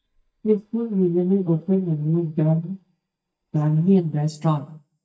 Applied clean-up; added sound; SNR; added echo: neural mask model DeepFilterNet 3.